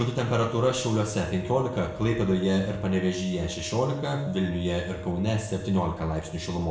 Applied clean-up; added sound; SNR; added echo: none; Wind instrument, woodwind instrument; 17 dB; reverberation time 0.7 s.